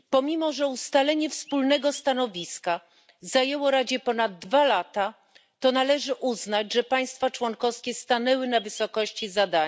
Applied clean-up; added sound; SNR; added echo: none; Chirp, tweet; 17 dB; none.